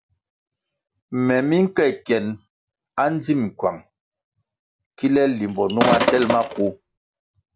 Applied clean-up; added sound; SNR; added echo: none; Sink (filling or washing); 1 dB; none.